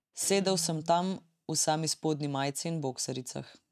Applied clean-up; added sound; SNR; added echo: neural mask model RNNoise.